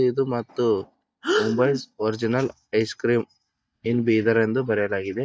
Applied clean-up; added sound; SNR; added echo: neural mask model DeepFilterNet 3.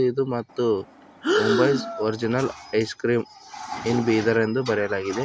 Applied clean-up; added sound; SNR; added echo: none; Breathing; 3 dB; none.